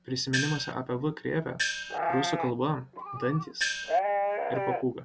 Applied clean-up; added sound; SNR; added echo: none; Gong + Livestock, farm animals, working animals; -1 dB; none.